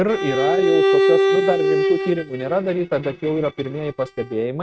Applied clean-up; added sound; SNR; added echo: neural mask model RNNoise.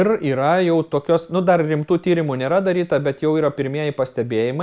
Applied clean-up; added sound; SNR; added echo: none; none; none; none.